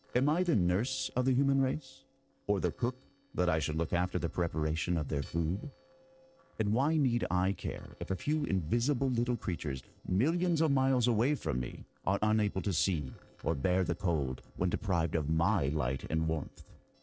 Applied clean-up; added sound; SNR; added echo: neural separator model SepFormer DNS4.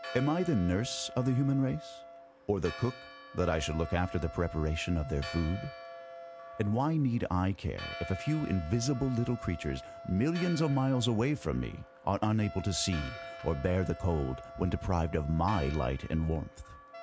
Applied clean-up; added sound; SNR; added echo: none; Wind instrument, woodwind instrument + Church bell; 14 dB; none.